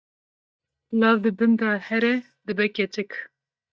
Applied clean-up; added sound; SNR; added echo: neural mask model DeepFilterNet 3.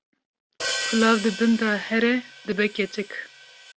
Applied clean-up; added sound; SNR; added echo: none; Hi-hat; 9 dB; none.